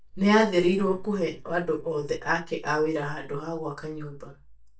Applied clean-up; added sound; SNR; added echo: neural mask model DeepFilterNet 3.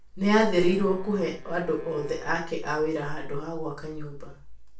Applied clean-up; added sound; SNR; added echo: neural separator model SepFormer DNS4.